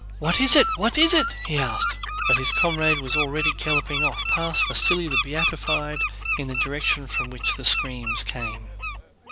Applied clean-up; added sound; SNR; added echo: none; Bird; 2 dB; none.